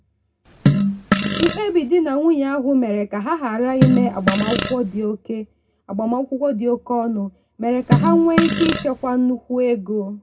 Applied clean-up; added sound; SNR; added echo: none; Fart; -1 dB; reverberation time 0.2 s.